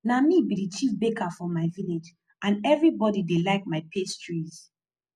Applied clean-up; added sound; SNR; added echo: none; none; none; none.